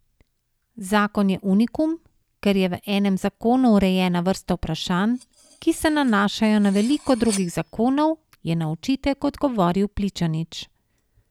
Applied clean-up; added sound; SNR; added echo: none; Cutlery, silverware; 19 dB; none.